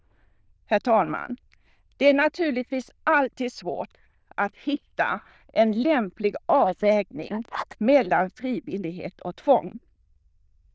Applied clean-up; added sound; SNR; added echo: neural diffusion model UNIVERSE++.